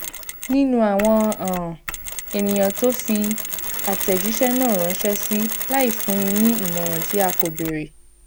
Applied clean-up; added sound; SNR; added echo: none; Mechanisms; 5 dB; none.